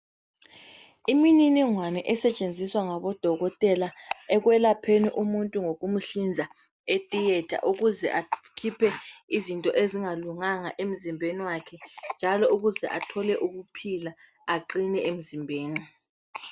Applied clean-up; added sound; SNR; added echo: none; none; none; none.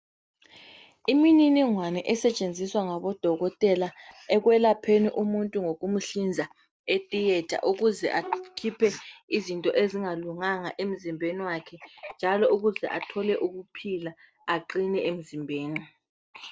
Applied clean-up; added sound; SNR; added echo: neural separator model SepFormer DNS4.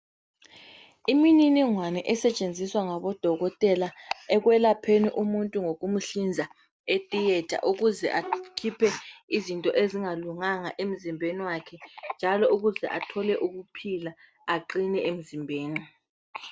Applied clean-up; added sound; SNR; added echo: none; Bowed string instrument; 15 dB; none.